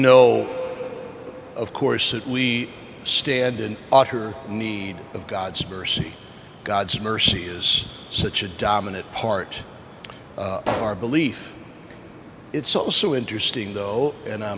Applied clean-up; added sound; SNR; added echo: none; Explosion; 10 dB; none.